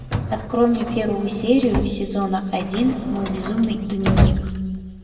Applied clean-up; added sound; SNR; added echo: none; Drawer open or close; 4 dB; reverberation time 1.8 s.